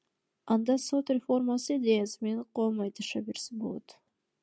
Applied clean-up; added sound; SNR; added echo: none; none; none; none.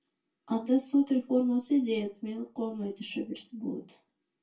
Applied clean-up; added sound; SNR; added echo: none; none; none; reverberation time 0.2 s.